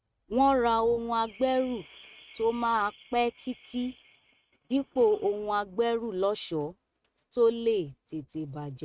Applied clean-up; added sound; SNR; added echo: neural mask model RNNoise.